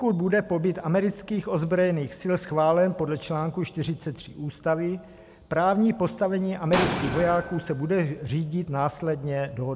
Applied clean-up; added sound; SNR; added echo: none; Explosion; 4 dB; none.